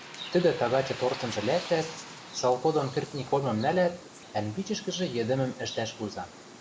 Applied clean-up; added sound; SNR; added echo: none; Bird; 14 dB; none.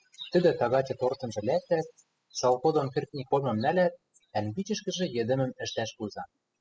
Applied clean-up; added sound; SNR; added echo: classical method spectral subtraction.